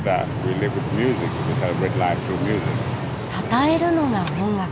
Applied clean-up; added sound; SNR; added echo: none; Mechanical fan; 10 dB; none.